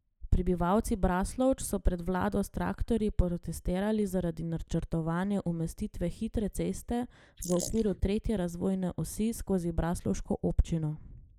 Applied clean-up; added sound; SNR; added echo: neural mask model Resemble Enhance denoiser.